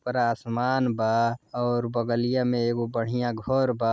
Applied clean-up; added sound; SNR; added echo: none; none; none; none.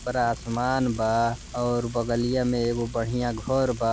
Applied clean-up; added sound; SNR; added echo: none; Frying (food); 15 dB; none.